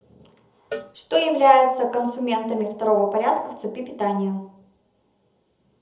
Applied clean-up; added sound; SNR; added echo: none; Cowbell; 19 dB; reverberation time 0.7 s.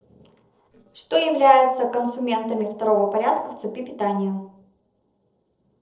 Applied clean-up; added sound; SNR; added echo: neural separator model SepFormer DNS4.